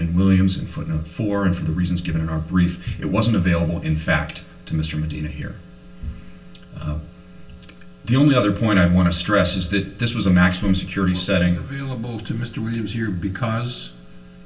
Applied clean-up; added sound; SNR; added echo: none; none; none; reverberation time 0.3 s.